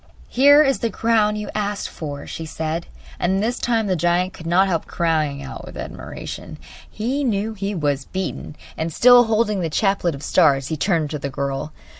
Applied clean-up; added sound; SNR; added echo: none; none; none; none.